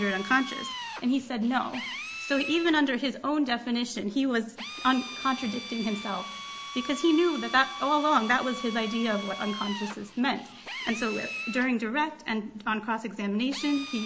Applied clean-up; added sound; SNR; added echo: none; Drill; 11 dB; none.